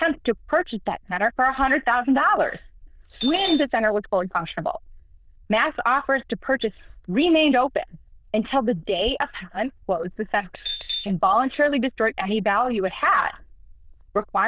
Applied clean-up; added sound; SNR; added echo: neural diffusion model UNIVERSE++.